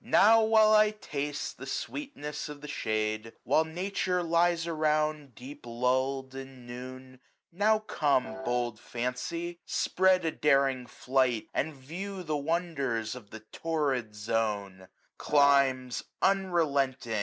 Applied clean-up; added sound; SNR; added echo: neural separator model SepFormer DNS4.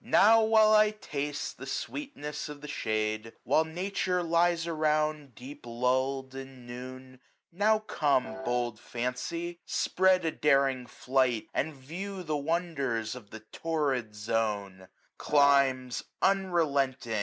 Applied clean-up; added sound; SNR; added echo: none; Piano; 10 dB; none.